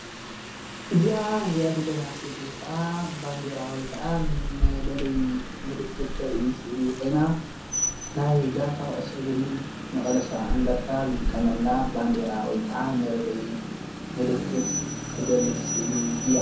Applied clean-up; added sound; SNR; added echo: none; Rain; 4 dB; reverberation time 0.5 s.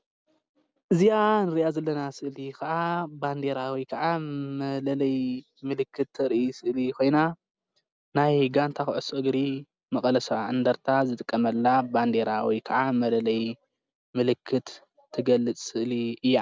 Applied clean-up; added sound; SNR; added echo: none; none; none; none.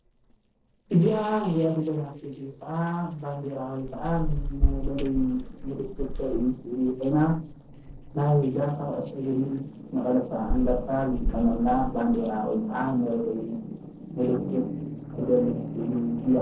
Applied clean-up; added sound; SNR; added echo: neural separator model SepFormer DNS4.